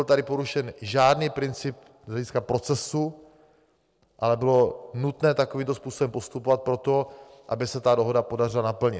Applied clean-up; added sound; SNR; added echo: none; none; none; none.